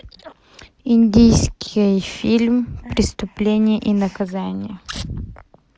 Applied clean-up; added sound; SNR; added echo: none; none; none; none.